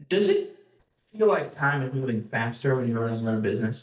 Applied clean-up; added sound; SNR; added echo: neural mask model DeepFilterNet 3.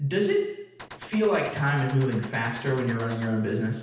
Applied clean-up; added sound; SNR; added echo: none; Gunshot, gunfire; 17 dB; reverberation time 0.9 s.